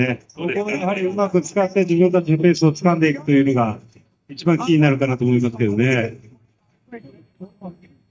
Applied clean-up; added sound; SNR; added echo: neural mask model DeepFilterNet 3.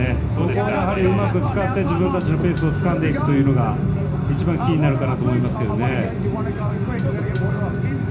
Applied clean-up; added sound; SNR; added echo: none; Doorbell; 15 dB; reverberation time 0.4 s.